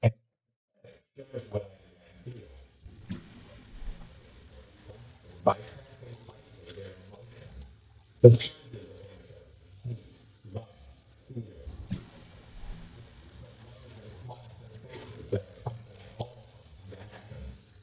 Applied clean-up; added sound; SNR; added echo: neural mask model DeepFilterNet 3.